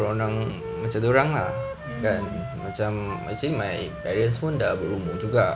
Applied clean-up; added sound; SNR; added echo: none; Wind instrument, woodwind instrument; 12 dB; none.